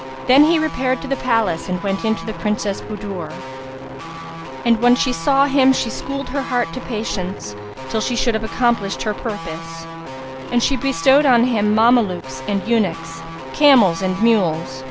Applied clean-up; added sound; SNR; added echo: none; Guitar; 11 dB; none.